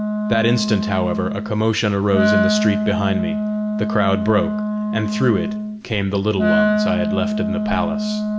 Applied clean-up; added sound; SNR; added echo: none; Wind instrument, woodwind instrument; -1 dB; reverberation time 0.6 s.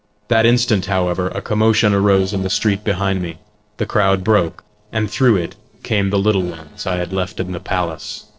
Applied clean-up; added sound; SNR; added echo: neural separator model SepFormer DNS4.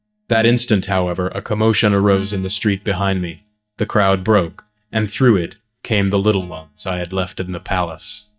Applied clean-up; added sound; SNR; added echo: neural mask model DeepFilterNet 3.